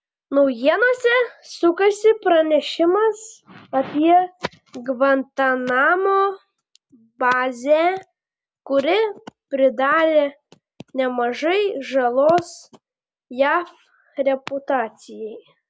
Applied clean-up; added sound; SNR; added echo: none; none; none; none.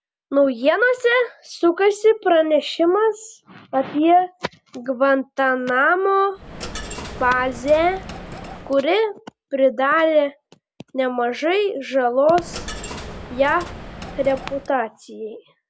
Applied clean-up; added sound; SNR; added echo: none; Coin (dropping); 13 dB; none.